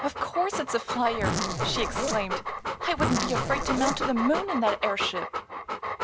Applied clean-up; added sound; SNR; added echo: none; Zipper (clothing) + Dog; 1 dB; none.